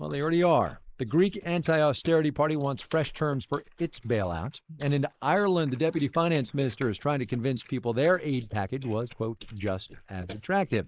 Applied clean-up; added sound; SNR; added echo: neural mask model Resemble Enhance denoiser.